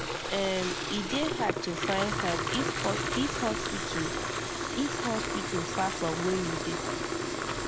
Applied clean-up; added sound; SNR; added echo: none; Fill (with liquid) / Water tap, faucet; -1 dB; none.